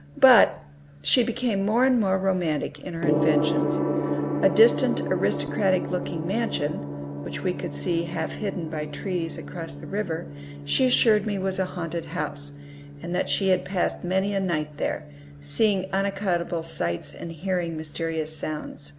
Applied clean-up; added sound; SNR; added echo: none; Gong; 7 dB; none.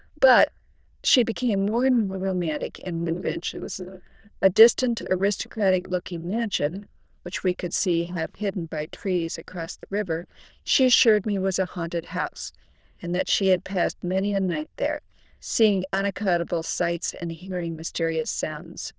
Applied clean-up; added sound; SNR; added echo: neural diffusion model UNIVERSE++.